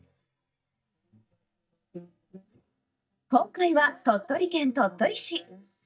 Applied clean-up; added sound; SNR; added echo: neural mask model DeepFilterNet 3.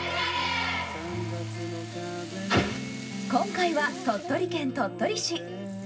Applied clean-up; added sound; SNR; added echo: none; Rattle (instrument); 19 dB; reverberation time 0.4 s.